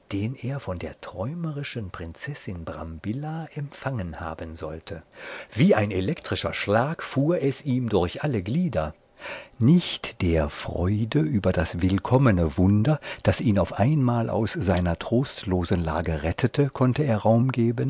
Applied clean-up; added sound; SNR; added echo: none; none; none; none.